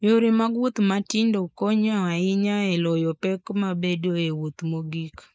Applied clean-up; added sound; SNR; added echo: neural mask model Resemble Enhance denoiser.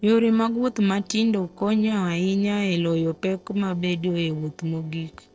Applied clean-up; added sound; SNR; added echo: neural separator model SepFormer DNS4.